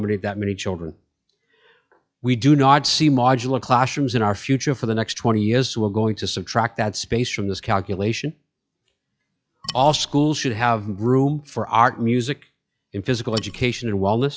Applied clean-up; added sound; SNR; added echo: classical method log-MMSE.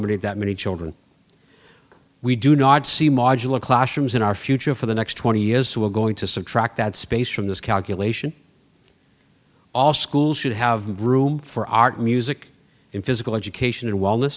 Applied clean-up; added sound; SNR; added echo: none; none; none; none.